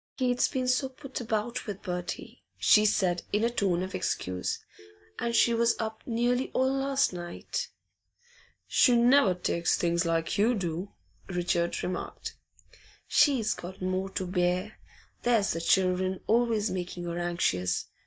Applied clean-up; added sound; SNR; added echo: neural mask model DeepFilterNet 3.